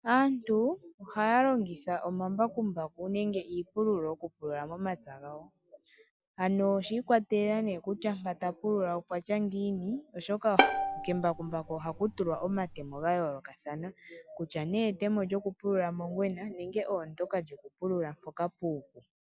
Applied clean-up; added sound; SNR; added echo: none; Bowed string instrument; 1 dB; none.